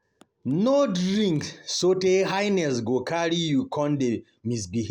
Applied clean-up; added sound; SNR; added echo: none; none; none; none.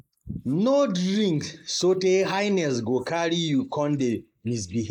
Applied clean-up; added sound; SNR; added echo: neural mask model Resemble Enhance denoiser.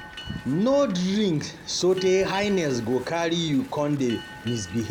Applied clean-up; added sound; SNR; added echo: none; Wind + Boat, Water vehicle; 16 dB; none.